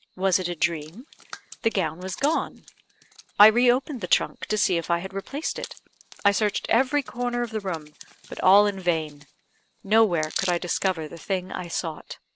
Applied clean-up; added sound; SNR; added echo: none; Hands; 18 dB; none.